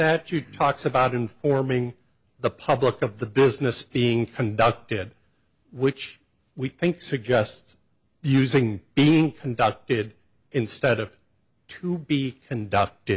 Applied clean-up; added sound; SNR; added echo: none; none; none; none.